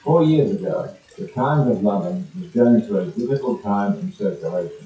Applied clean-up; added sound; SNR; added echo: classical method WPE with log-MMSE.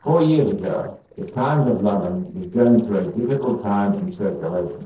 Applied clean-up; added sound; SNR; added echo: neural separator model SepFormer DNS4.